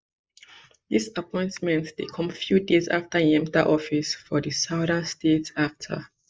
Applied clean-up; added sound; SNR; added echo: neural mask model Resemble Enhance denoiser.